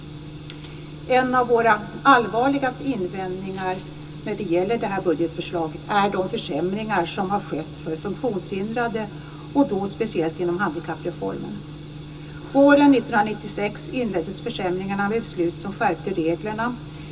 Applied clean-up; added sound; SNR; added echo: none; Tambourine; 10 dB; reverberation time 0.2 s.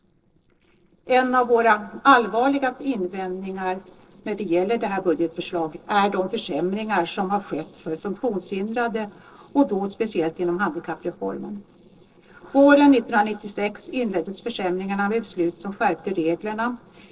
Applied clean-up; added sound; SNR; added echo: neural separator model SepFormer DNS4.